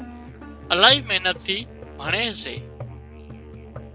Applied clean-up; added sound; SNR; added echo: none; Musical instrument; 13 dB; none.